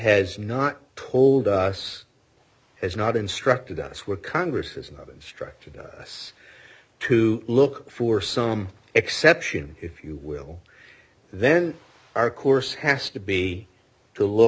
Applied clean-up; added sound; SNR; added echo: none; none; none; none.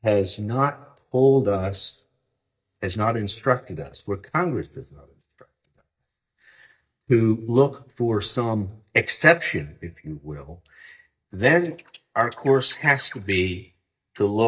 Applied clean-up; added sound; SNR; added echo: neural mask model DeepFilterNet 3.